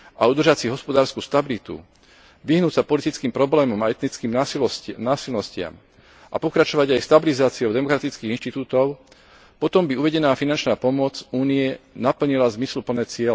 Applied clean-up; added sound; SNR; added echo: none; none; none; none.